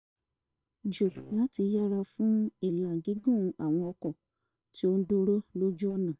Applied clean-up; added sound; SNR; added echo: neural separator model SepFormer WHAM!.